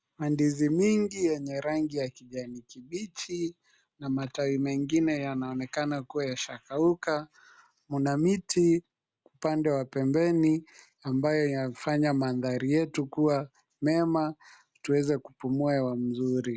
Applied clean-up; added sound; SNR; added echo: none; none; none; none.